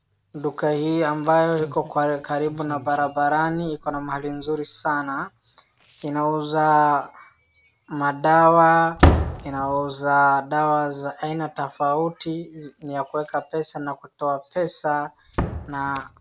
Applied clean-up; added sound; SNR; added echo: none; Slam; 8 dB; none.